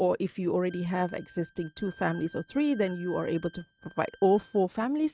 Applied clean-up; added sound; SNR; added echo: neural mask model RNNoise.